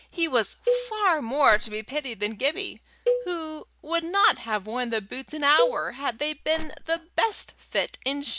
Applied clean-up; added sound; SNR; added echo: none; Cowbell + Crushing; 4 dB; none.